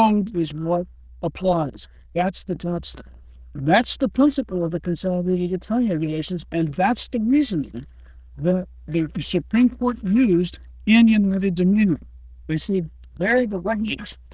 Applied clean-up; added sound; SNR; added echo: neural diffusion model UNIVERSE++.